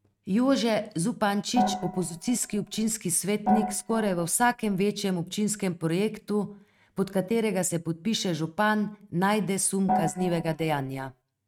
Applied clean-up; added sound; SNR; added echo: neural mask model RNNoise.